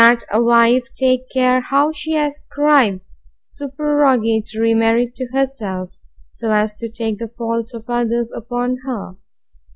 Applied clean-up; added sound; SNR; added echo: none; none; none; none.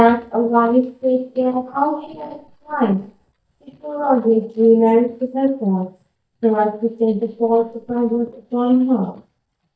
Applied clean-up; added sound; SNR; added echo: neural mask model DeepFilterNet 3.